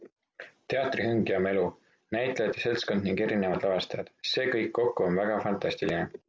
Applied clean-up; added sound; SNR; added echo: none; none; none; none.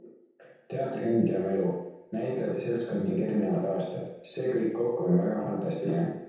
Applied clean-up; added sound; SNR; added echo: none; none; none; reverberation time 0.9 s.